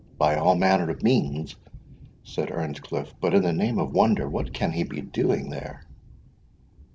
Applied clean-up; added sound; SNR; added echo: none; Thunder; 17 dB; none.